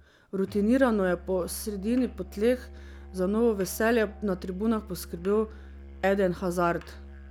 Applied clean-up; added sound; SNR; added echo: none; Musical instrument; 17 dB; none.